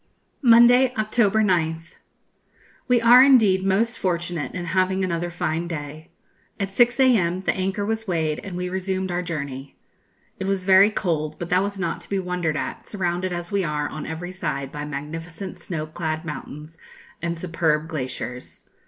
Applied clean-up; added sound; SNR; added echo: none; none; none; none.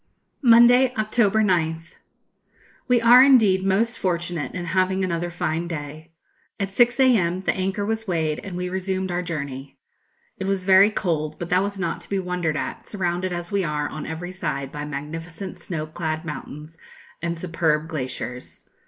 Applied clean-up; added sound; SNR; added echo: neural mask model Resemble Enhance denoiser.